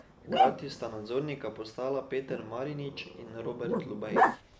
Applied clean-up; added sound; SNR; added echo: none; Growling; -3 dB; none.